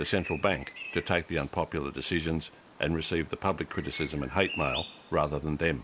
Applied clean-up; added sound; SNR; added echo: none; Bird vocalization, bird call, bird song; 14 dB; none.